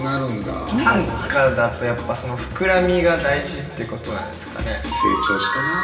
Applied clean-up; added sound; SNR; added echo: none; none; none; reverberation time 2.7 s.